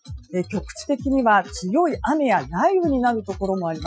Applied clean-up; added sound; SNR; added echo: classical method Wiener filter.